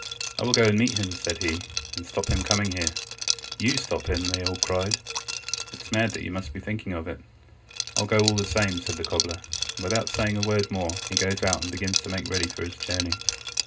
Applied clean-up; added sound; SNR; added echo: none; Liquid; 3 dB; reverberation time 0.2 s.